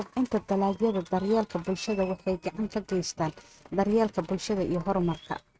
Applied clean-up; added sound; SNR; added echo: neural mask model RNNoise.